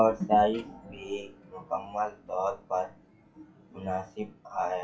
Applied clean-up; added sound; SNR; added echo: classical method WPE with log-MMSE.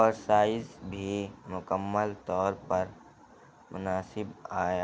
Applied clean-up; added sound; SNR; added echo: none; none; none; none.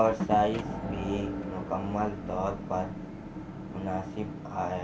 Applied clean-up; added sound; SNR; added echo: none; Motor vehicle (road) / Engine; 5 dB; reverberation time 0.3 s.